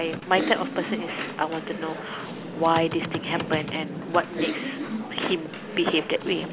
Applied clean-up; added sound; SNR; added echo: none; Computer keyboard; 5 dB; none.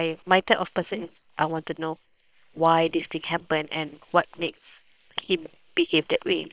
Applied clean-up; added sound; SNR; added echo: neural separator model SepFormer WHAM!.